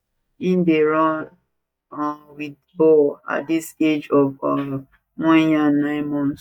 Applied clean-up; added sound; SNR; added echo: neural mask model DeepFilterNet 3.